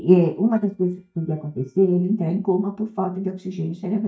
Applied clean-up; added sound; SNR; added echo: neural mask model DeepFilterNet 3.